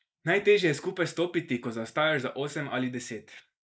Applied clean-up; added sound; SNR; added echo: neural mask model Resemble Enhance denoiser.